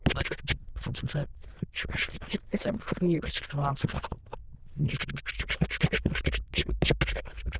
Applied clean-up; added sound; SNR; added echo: neural diffusion model UNIVERSE++.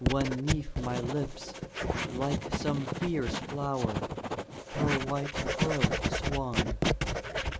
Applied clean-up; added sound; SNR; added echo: none; Writing; -2 dB; none.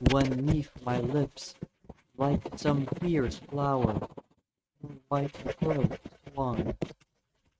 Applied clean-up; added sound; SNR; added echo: neural mask model RNNoise.